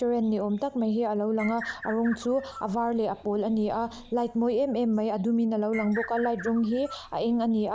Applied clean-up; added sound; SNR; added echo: none; Bird; 17 dB; none.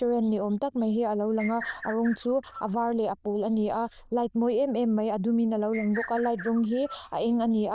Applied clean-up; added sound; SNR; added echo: neural diffusion model UNIVERSE++.